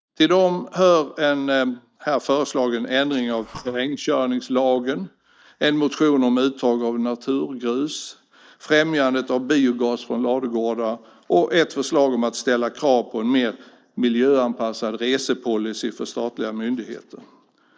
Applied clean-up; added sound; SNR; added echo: neural mask model DeepFilterNet 3.